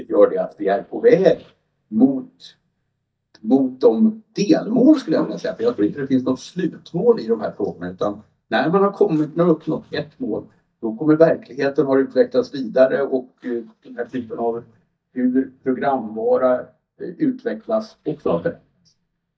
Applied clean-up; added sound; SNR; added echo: neural mask model DeepFilterNet 3.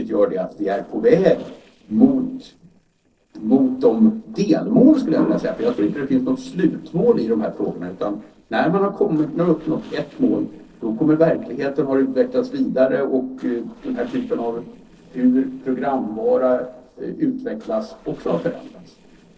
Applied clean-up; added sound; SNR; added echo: neural separator model SepFormer DNS4.